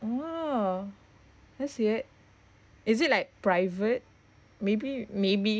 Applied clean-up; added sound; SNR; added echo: none; none; none; none.